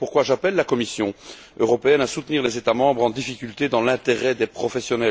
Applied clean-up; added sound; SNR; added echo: none; none; none; none.